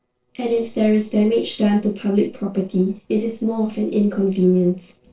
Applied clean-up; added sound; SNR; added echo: neural separator model SepFormer DNS4.